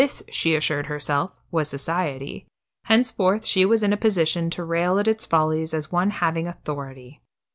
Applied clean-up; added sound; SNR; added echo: none; none; none; none.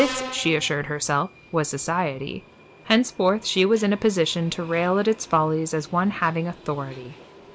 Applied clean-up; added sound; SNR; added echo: none; Subway, metro, underground; 17 dB; none.